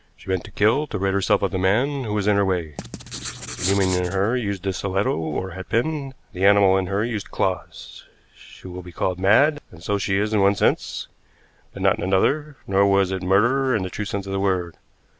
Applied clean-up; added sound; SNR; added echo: none; Writing; 9 dB; none.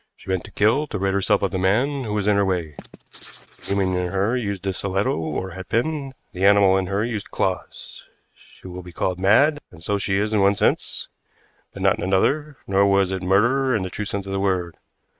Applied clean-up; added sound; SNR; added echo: neural mask model RNNoise.